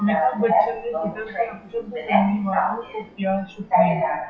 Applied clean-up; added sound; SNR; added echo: classical method WPE with log-MMSE.